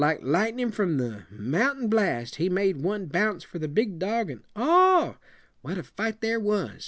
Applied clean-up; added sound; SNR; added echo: none; none; none; none.